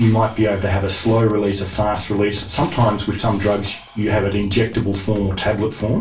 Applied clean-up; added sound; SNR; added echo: none; Drum kit; 16 dB; reverberation time 0.3 s.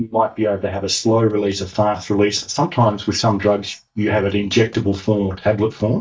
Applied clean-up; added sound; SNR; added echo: neural mask model DeepFilterNet 3.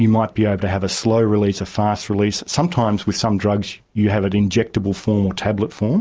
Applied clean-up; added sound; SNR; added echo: none; none; none; none.